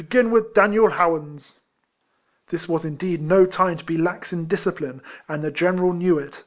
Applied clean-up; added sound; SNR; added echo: none; none; none; none.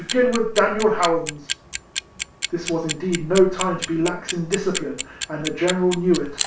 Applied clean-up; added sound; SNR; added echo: none; Clock; 9 dB; reverberation time 0.3 s.